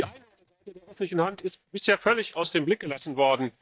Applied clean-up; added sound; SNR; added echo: neural mask model DeepFilterNet 3.